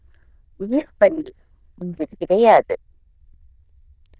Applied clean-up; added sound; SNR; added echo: neural diffusion model UNIVERSE++.